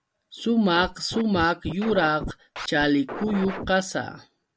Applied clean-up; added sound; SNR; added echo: none; Scratching (performance technique); 10 dB; none.